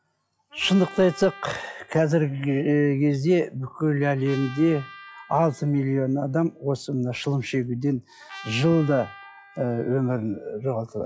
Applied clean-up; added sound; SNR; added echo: classical method log-MMSE.